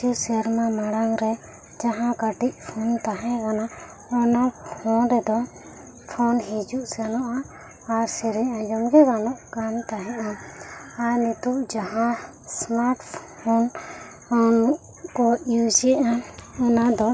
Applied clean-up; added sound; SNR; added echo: none; none; none; none.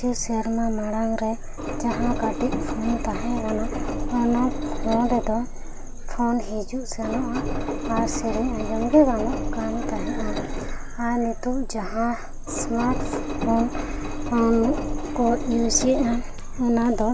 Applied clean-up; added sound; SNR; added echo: none; Engine; 3 dB; none.